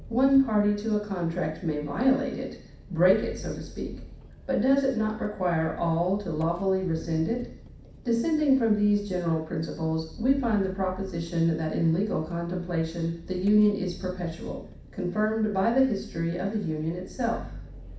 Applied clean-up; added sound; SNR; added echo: none; Engine; 16 dB; reverberation time 0.6 s.